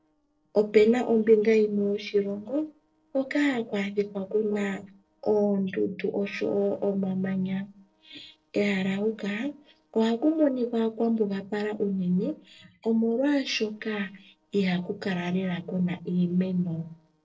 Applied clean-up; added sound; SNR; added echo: neural separator model SepFormer DNS4.